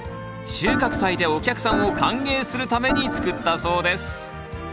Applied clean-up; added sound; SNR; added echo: none; Organ; 3 dB; none.